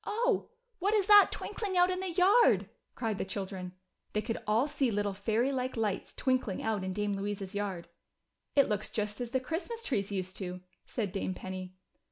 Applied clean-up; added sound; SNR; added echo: none; none; none; none.